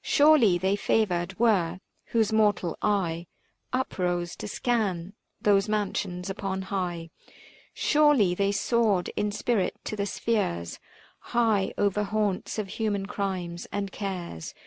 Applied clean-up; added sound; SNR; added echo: none; none; none; none.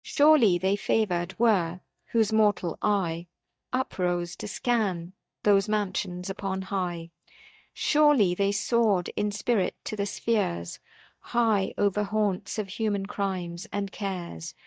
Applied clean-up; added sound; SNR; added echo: neural mask model DeepFilterNet 3.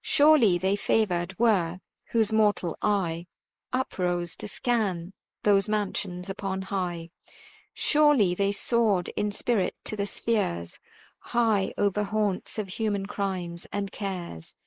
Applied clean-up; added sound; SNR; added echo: neural mask model Resemble Enhance denoiser.